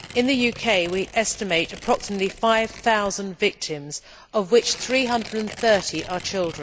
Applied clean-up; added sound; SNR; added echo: none; Tearing; 17 dB; none.